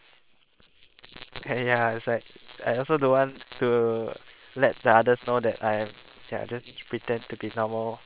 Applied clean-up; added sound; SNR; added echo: neural separator model SepFormer WHAM!.